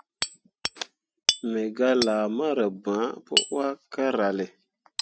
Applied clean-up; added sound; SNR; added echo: neural mask model RNNoise.